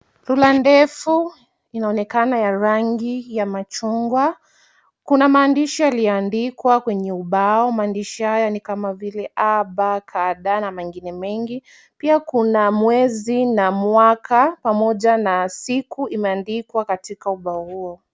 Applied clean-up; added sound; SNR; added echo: none; none; none; none.